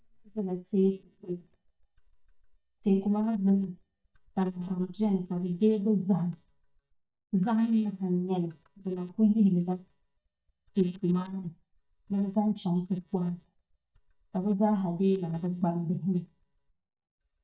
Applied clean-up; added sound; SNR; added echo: neural mask model DeepFilterNet 3.